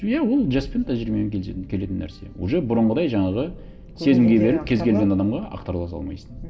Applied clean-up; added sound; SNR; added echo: none; Thunderstorm; 18 dB; reverberation time 1.6 s.